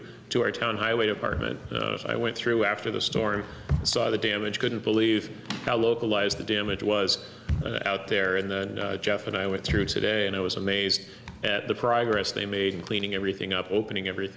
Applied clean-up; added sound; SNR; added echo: none; none; none; none.